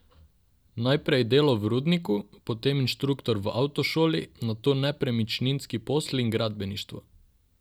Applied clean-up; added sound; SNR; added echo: none; none; none; none.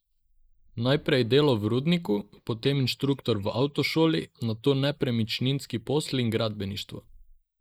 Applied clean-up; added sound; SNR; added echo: neural mask model Resemble Enhance denoiser.